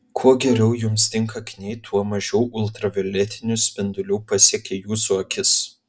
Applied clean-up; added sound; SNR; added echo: none; Bowed string instrument; 15 dB; none.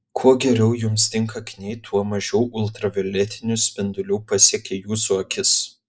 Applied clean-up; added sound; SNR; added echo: neural mask model Resemble Enhance denoiser.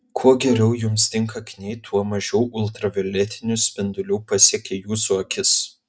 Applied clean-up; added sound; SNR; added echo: neural mask model RNNoise.